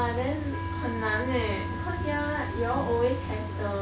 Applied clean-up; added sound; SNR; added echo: none; Wind instrument, woodwind instrument; 10 dB; none.